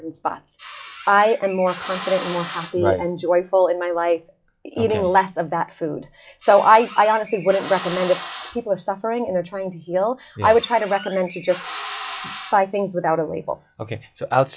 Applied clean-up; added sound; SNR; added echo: classical method log-MMSE.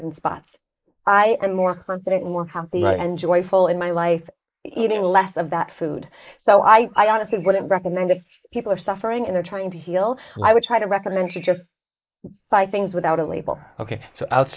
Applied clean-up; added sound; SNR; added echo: neural mask model Resemble Enhance denoiser.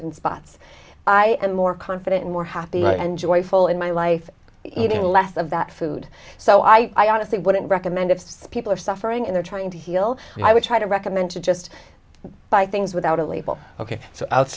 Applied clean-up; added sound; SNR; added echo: none; none; none; none.